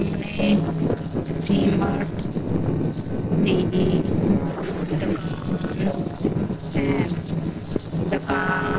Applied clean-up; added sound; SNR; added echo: neural separator model SepFormer DNS4.